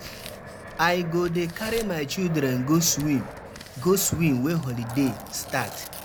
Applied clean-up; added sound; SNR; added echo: none; Fixed-wing aircraft, airplane + Tearing; 13 dB; none.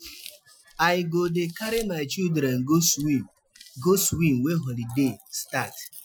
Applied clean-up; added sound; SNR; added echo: classical method Wiener filter.